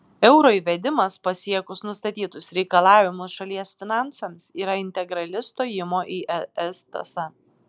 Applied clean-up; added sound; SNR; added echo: none; none; none; none.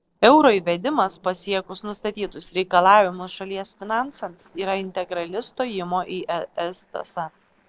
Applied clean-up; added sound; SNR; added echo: neural separator model SepFormer DNS4.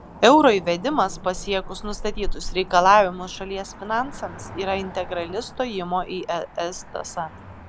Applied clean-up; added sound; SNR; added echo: none; Cricket / Motor vehicle (road); 11 dB; none.